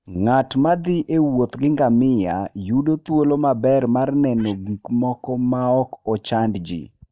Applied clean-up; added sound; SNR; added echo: neural mask model DeepFilterNet 3.